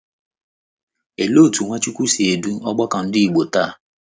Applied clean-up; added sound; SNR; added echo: none; none; none; none.